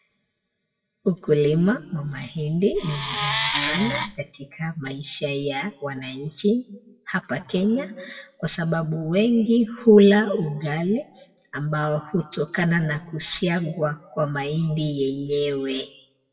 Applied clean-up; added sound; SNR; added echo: classical method WPE with log-MMSE.